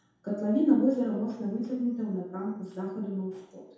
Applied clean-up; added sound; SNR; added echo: none; none; none; reverberation time 0.8 s.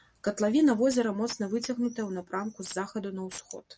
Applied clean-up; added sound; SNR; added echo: none; none; none; none.